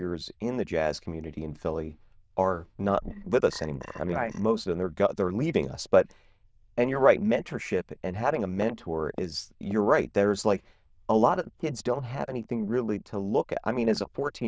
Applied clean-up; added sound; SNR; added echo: neural diffusion model UNIVERSE++.